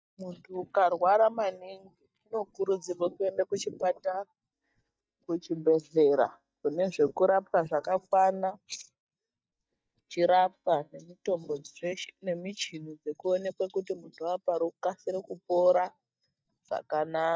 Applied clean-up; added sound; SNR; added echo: neural mask model DeepFilterNet 3.